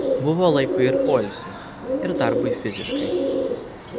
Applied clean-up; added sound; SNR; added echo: none; Bird; -1 dB; none.